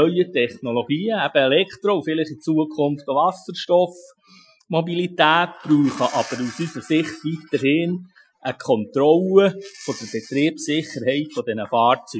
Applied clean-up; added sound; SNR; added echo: classical method Wiener filter.